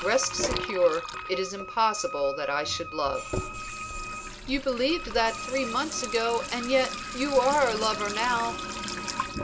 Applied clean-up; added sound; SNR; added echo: none; Sink (filling or washing) / Water tap, faucet + Wind instrument, woodwind instrument; 7 dB; none.